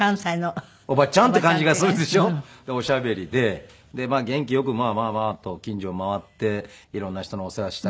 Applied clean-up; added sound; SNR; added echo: none; none; none; none.